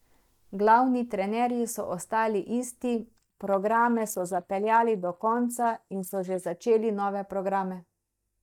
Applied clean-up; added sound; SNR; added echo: neural mask model DeepFilterNet 3.